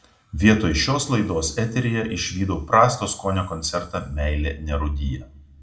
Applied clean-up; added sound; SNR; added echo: none; none; none; reverberation time 0.6 s.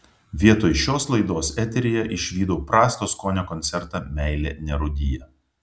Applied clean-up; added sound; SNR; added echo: none; none; none; none.